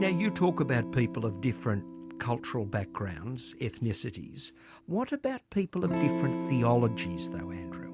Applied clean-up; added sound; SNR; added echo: none; Electric guitar / Strum; 7 dB; none.